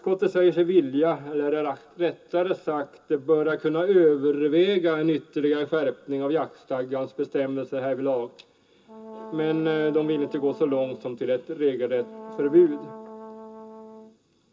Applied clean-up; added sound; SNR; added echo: none; Brass instrument; 17 dB; reverberation time 0.2 s.